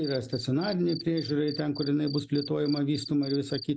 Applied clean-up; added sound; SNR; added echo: none; Cricket; 14 dB; none.